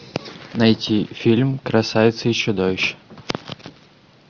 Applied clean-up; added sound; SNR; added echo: none; none; none; none.